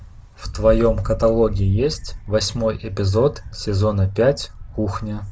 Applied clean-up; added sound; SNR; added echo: none; Wind; 10 dB; none.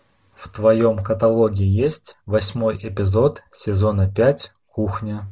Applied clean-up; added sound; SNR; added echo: none; none; none; none.